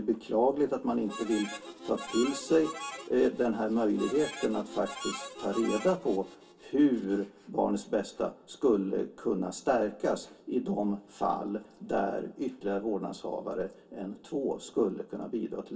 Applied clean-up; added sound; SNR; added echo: none; Harmonica; 12 dB; reverberation time 0.2 s.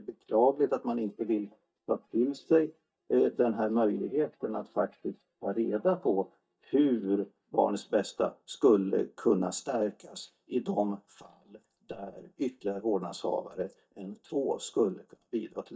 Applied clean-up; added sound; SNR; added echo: neural mask model DeepFilterNet 3.